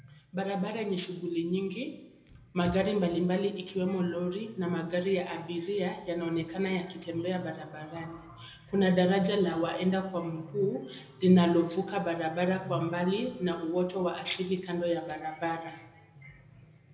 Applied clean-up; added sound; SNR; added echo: none; none; none; reverberation time 0.7 s.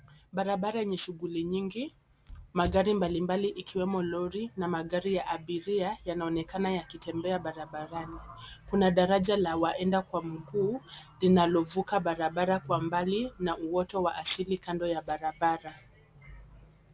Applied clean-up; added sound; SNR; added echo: none; none; none; none.